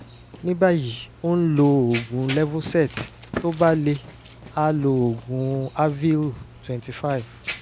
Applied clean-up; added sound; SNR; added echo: none; Run; 15 dB; none.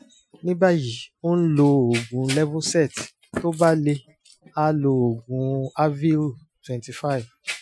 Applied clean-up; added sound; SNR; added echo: classical method Wiener filter.